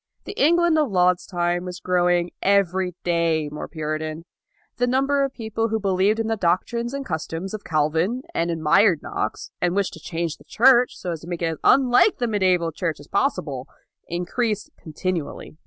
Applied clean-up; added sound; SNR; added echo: none; none; none; none.